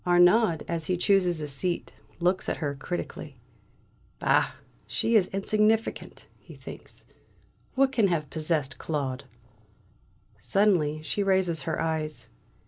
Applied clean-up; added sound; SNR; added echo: none; none; none; none.